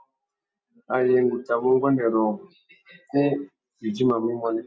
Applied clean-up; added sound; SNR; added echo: none; none; none; none.